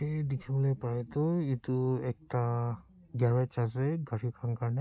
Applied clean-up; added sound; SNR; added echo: none; none; none; none.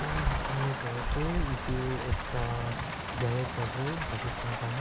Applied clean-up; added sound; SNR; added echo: none; Rain; -1 dB; none.